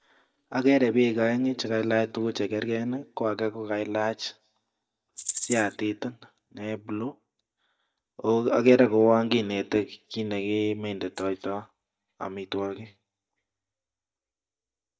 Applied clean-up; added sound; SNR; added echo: neural mask model DeepFilterNet 3.